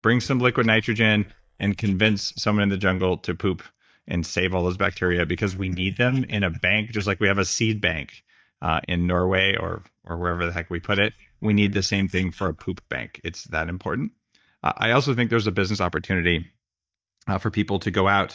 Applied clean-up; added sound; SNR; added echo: neural mask model DeepFilterNet 3.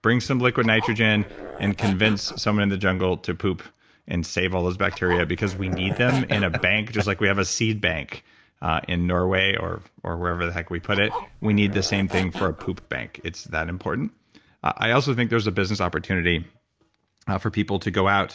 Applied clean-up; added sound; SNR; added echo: none; Zipper (clothing); 11 dB; none.